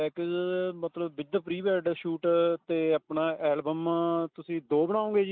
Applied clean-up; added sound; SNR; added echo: none; none; none; none.